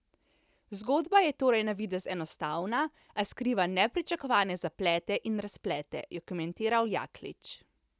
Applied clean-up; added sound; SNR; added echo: none; none; none; none.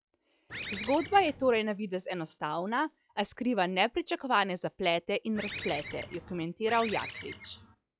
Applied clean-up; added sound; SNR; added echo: classical method log-MMSE.